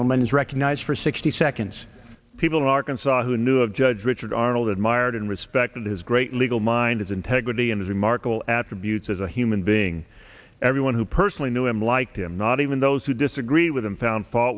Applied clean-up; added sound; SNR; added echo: none; none; none; none.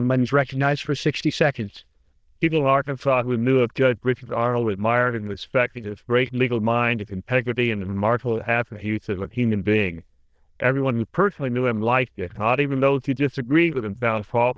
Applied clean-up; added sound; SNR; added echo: neural diffusion model UNIVERSE++.